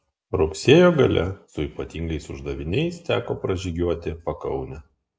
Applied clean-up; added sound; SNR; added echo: none; none; none; none.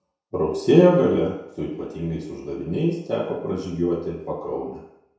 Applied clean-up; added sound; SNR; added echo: none; none; none; reverberation time 0.7 s.